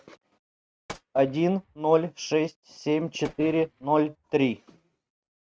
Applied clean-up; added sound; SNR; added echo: neural mask model RNNoise.